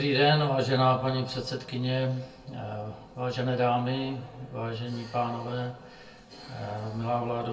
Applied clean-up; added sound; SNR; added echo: none; none; none; reverberation time 0.2 s.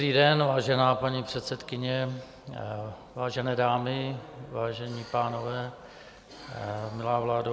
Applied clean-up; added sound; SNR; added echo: none; none; none; none.